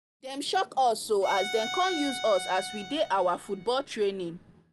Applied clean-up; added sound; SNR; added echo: none; Bowed string instrument; 10 dB; none.